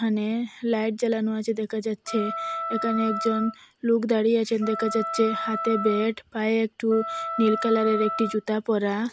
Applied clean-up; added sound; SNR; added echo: none; Wind instrument, woodwind instrument; 7 dB; none.